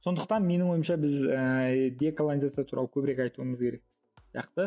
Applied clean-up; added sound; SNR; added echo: none; none; none; none.